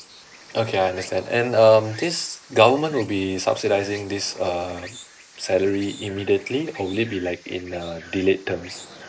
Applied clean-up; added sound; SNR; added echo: neural mask model Resemble Enhance denoiser.